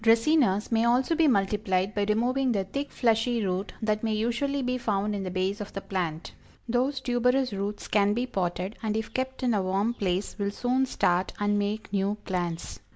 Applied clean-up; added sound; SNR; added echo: none; none; none; none.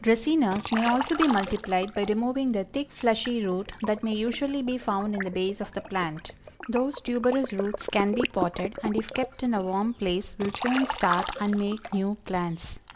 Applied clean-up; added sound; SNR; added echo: none; Liquid; 9 dB; none.